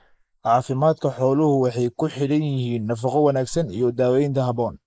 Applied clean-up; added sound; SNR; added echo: neural mask model Resemble Enhance denoiser.